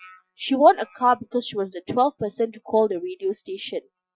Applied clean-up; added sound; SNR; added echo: classical method Wiener filter.